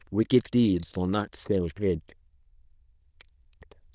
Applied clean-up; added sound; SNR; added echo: neural diffusion model UNIVERSE++.